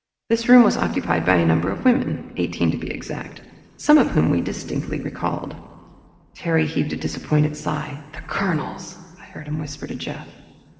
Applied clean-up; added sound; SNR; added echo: none; none; none; reverberation time 3.0 s.